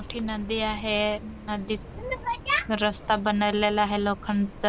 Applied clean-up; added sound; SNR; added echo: none; Subway, metro, underground; 14 dB; none.